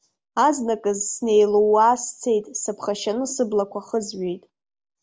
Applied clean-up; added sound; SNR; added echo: none; none; none; none.